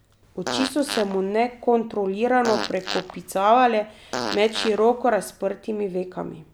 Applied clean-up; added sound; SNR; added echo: none; Fart; 10 dB; none.